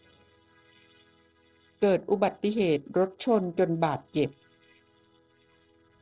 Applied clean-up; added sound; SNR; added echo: neural separator model SepFormer DNS4.